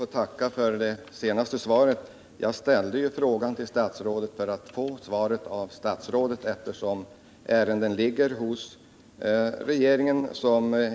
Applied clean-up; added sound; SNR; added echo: none; none; none; none.